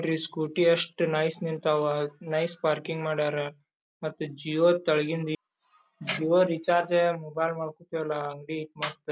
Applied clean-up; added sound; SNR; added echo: none; none; none; none.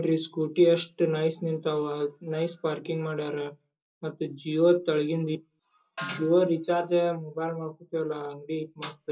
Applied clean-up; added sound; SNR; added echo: none; Snare drum; 16 dB; reverberation time 0.2 s.